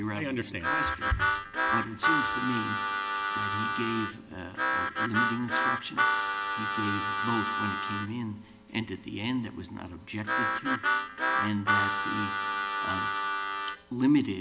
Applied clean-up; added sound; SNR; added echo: none; Harmonica; -4 dB; none.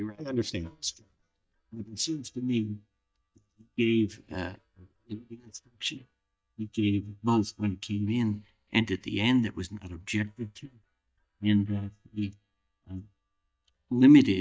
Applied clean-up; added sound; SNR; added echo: neural mask model DeepFilterNet 3.